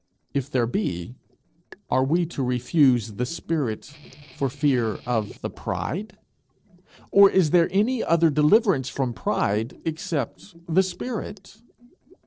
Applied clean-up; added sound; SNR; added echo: neural separator model SepFormer DNS4.